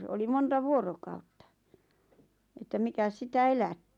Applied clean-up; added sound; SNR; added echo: none; none; none; none.